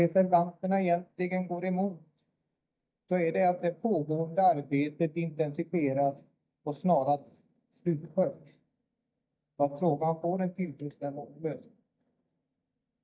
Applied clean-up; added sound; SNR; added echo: neural mask model DeepFilterNet 3.